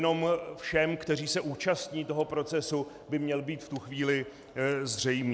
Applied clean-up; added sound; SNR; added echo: none; none; none; none.